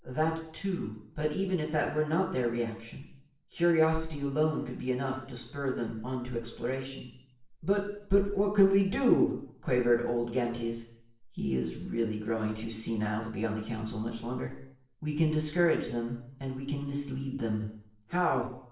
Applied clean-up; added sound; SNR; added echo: none; none; none; reverberation time 0.6 s.